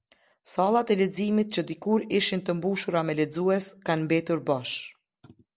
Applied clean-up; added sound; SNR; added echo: none; none; none; none.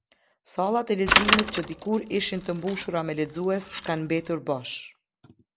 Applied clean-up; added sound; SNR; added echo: none; Bicycle; 0 dB; none.